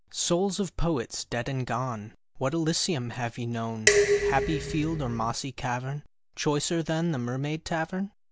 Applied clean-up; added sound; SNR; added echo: none; Dishes, pots, and pans; -3 dB; none.